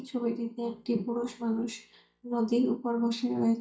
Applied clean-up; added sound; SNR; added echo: neural mask model DeepFilterNet 3.